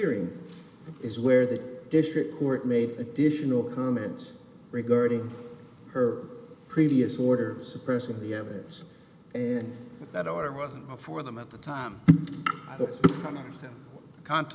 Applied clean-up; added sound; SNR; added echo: none; none; none; none.